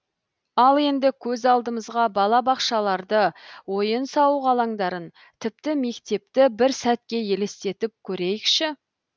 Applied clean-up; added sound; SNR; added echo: none; none; none; none.